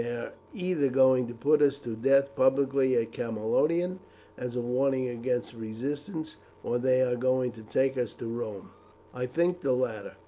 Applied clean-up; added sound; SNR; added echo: none; none; none; none.